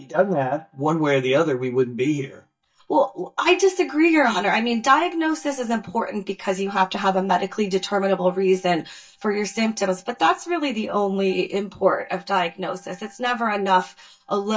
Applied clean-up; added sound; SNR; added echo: neural mask model DeepFilterNet 3.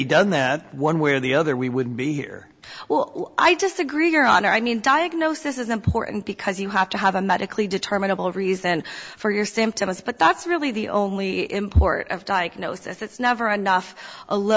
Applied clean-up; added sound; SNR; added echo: none; none; none; none.